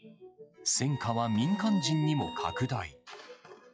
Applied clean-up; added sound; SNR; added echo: classical method log-MMSE.